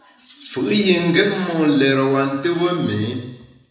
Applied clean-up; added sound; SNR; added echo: none; none; none; reverberation time 0.9 s.